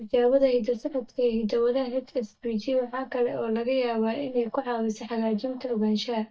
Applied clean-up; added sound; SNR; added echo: neural mask model DeepFilterNet 3.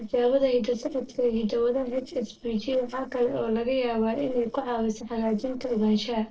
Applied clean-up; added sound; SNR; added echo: neural separator model SepFormer DNS4.